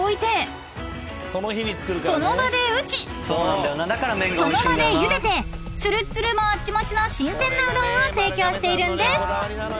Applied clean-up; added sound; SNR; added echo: none; none; none; none.